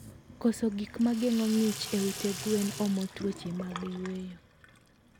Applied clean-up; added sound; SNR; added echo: none; Sink (filling or washing); 12 dB; none.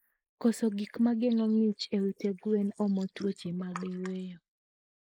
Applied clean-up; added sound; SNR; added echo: neural mask model Resemble Enhance denoiser.